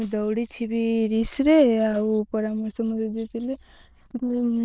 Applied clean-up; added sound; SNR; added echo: neural diffusion model UNIVERSE++.